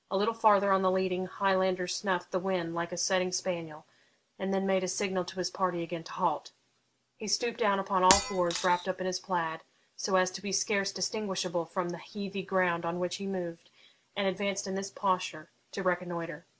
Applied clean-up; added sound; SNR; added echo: none; Shatter; 3 dB; none.